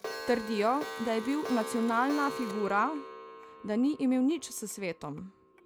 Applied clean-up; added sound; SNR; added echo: none; Clock; 10 dB; none.